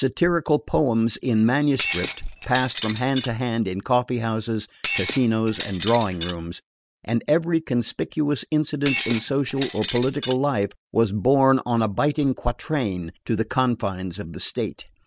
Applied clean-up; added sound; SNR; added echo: none; Shatter; 9 dB; none.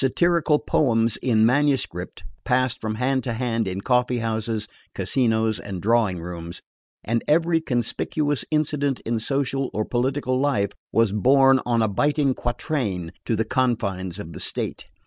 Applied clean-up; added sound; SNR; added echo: none; none; none; none.